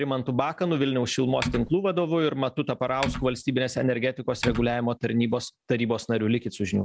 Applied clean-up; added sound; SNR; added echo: none; Typing; 7 dB; none.